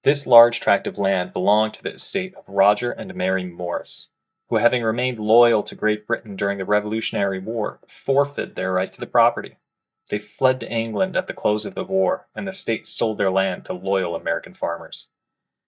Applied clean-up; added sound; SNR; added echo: neural mask model DeepFilterNet 3.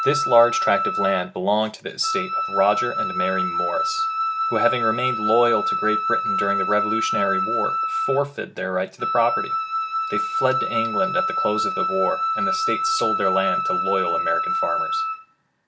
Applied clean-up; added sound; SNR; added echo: none; Wind instrument, woodwind instrument; -1 dB; none.